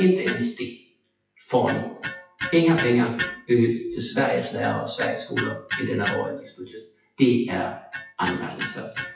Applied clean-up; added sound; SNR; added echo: classical method WPE with log-MMSE.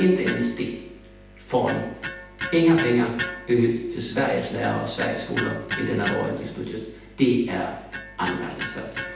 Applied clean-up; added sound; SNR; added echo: none; Electric guitar; 10 dB; reverberation time 0.9 s.